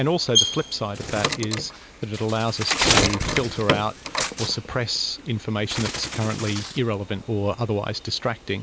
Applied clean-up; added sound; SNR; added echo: none; Bird; 2 dB; none.